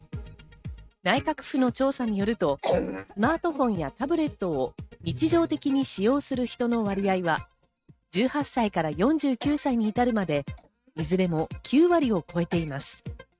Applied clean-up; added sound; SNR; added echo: neural mask model RNNoise.